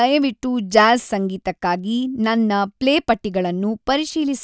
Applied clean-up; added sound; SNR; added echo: none; none; none; none.